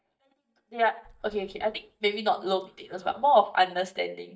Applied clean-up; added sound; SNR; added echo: neural mask model DeepFilterNet 3.